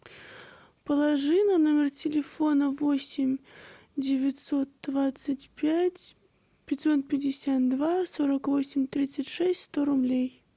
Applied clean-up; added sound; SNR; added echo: none; none; none; none.